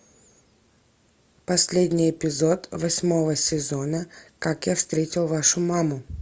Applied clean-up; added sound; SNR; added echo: none; none; none; none.